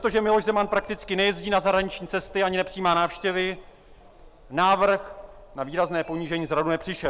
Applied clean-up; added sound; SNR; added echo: none; Bird; 19 dB; none.